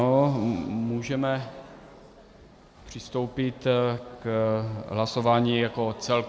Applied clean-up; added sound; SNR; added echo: none; none; none; none.